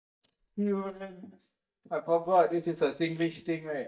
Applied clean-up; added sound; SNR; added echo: neural mask model DeepFilterNet 3.